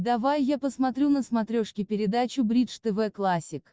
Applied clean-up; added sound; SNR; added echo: none; none; none; none.